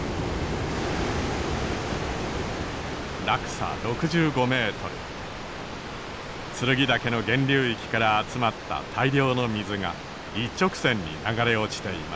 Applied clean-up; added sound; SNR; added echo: none; none; none; none.